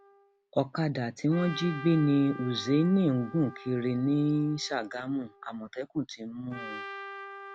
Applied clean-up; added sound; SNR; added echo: none; Trumpet; 16 dB; none.